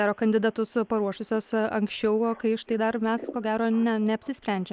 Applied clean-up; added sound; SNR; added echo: none; none; none; none.